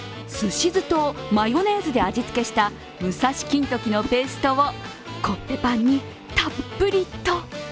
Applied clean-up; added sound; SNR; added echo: none; Whoosh, swoosh, swish; 19 dB; none.